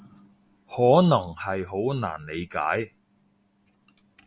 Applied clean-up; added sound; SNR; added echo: none; none; none; none.